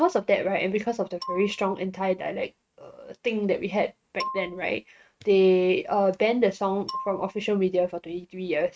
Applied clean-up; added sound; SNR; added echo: neural mask model RNNoise.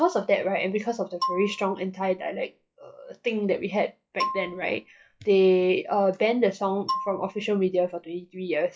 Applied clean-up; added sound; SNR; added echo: classical method log-MMSE.